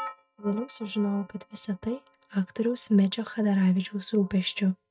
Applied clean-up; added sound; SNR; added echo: neural mask model RNNoise.